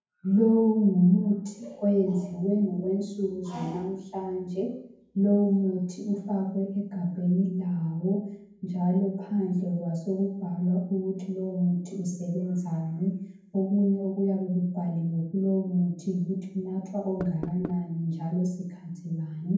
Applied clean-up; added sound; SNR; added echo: none; Knock; 10 dB; reverberation time 0.9 s.